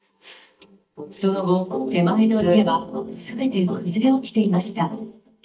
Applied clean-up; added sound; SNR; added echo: neural mask model DeepFilterNet 3.